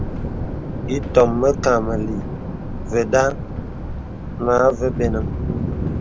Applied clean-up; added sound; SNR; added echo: none; Thunder; 4 dB; none.